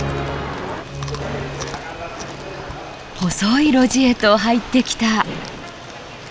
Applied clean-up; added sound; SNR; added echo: none; Chewing, mastication; 17 dB; none.